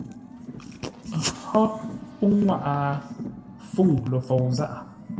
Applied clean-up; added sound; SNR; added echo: none; Car; 12 dB; reverberation time 1.2 s.